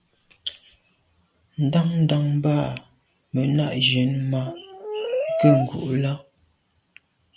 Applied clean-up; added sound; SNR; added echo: none; Brass instrument; 1 dB; none.